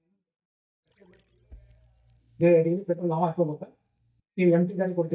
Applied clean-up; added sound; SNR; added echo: neural mask model DeepFilterNet 3.